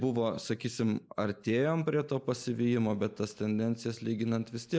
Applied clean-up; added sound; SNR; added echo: neural mask model Resemble Enhance denoiser.